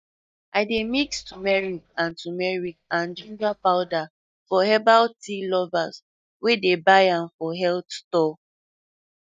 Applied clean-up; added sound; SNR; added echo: neural mask model DeepFilterNet 3.